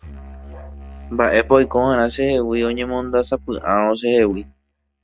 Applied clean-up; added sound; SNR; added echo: neural mask model RNNoise.